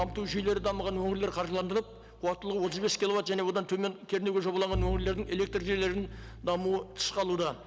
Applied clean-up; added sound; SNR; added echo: none; Bowed string instrument; 11 dB; none.